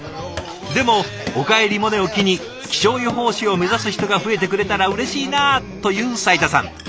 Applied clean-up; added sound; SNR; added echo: none; Run; 16 dB; none.